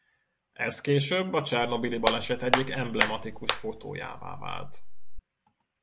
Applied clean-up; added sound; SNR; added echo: none; Hands; 0 dB; none.